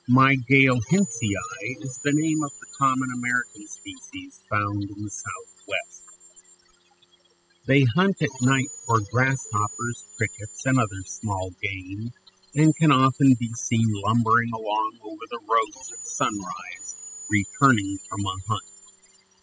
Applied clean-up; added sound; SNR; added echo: classical method spectral subtraction.